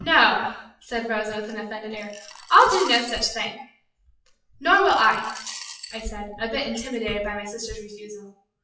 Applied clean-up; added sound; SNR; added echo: classical method WPE with log-MMSE.